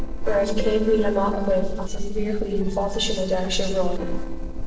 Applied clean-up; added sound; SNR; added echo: neural separator model SepFormer DNS4.